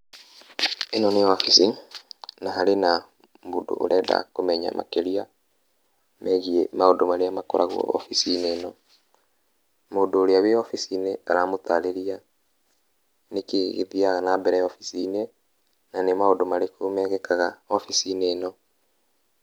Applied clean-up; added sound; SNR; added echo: none; none; none; none.